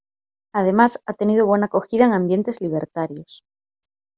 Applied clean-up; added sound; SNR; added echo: none; none; none; none.